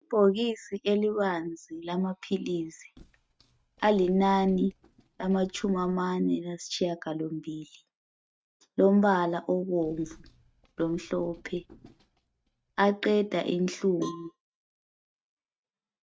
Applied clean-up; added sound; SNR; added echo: neural mask model RNNoise.